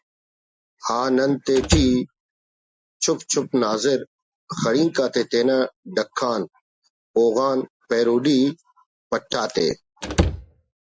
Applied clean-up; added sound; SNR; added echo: classical method Wiener filter.